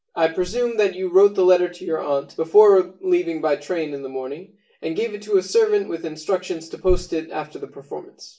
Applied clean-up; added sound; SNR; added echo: none; none; none; reverberation time 0.3 s.